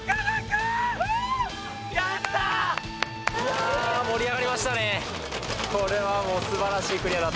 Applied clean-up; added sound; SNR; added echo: none; none; none; none.